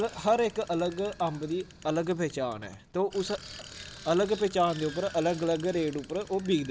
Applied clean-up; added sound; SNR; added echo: none; Bicycle; 17 dB; none.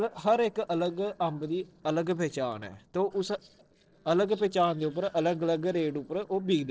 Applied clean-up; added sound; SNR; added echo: neural separator model SepFormer DNS4.